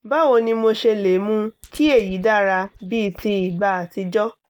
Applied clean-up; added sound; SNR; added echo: neural mask model DeepFilterNet 3.